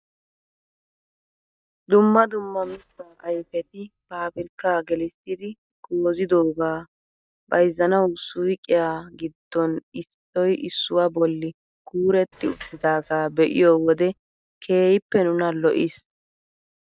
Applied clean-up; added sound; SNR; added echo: neural mask model DeepFilterNet 3.